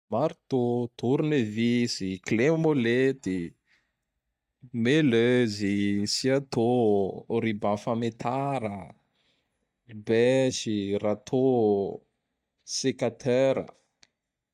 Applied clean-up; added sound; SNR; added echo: neural mask model DeepFilterNet 3.